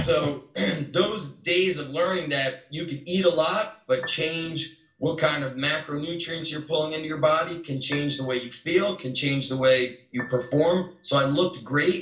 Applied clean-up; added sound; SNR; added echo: none; Piano; 18 dB; reverberation time 0.3 s.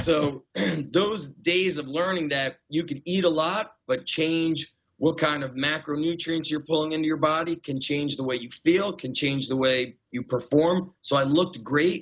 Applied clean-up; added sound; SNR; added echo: none; none; none; none.